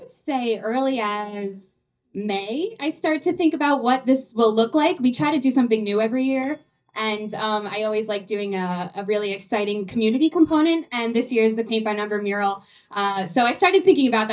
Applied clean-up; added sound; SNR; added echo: neural mask model DeepFilterNet 3.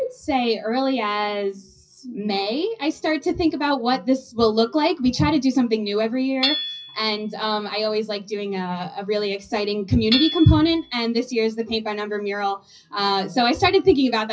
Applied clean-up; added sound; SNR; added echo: classical method WPE with log-MMSE.